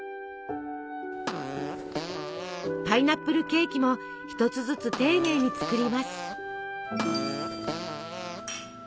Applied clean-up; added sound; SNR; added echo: none; Fart; 8 dB; none.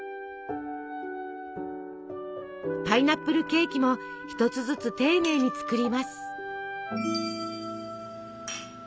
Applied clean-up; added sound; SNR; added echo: none; none; none; none.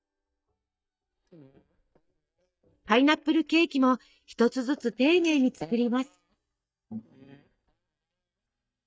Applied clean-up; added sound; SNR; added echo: neural mask model DeepFilterNet 3.